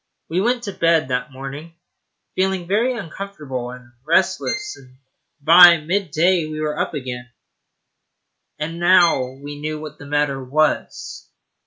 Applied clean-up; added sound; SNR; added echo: none; Bowed string instrument; 12 dB; none.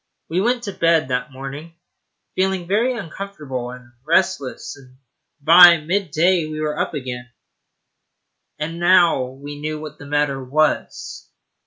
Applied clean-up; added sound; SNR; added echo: none; none; none; none.